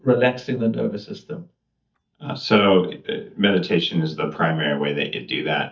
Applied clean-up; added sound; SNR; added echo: neural mask model DeepFilterNet 3.